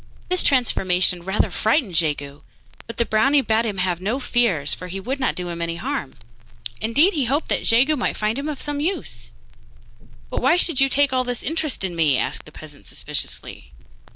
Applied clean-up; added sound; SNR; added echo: none; Crackle; 11 dB; none.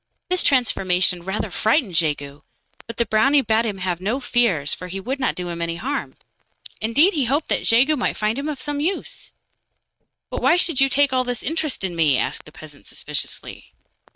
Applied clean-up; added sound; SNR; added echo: neural mask model RNNoise.